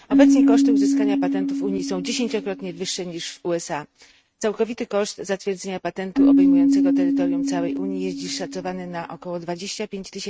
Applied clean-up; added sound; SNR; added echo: neural mask model RNNoise.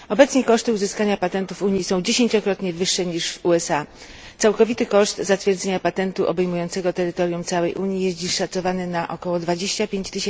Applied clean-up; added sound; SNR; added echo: none; none; none; none.